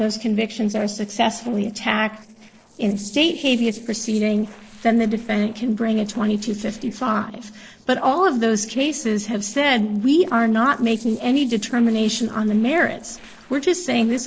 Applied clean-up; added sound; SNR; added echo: neural separator model SepFormer DNS4.